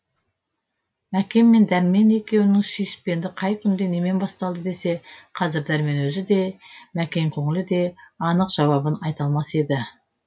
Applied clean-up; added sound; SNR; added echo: none; none; none; none.